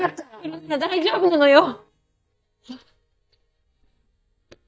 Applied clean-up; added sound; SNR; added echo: neural mask model DeepFilterNet 3.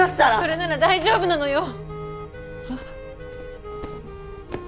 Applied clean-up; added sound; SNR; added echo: none; Wind instrument, woodwind instrument; 16 dB; none.